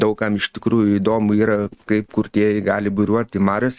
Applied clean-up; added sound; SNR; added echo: neural mask model RNNoise.